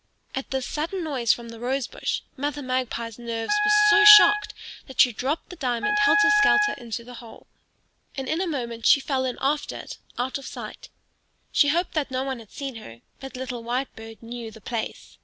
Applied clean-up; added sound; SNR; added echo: none; Wind instrument, woodwind instrument; -3 dB; none.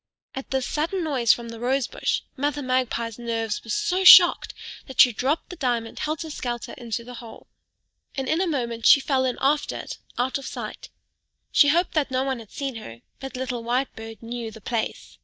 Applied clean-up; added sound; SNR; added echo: neural mask model DeepFilterNet 3.